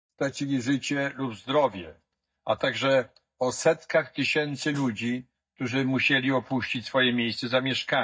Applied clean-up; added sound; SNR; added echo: neural mask model DeepFilterNet 3.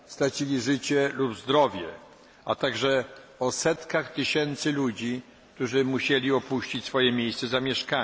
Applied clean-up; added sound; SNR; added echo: none; none; none; none.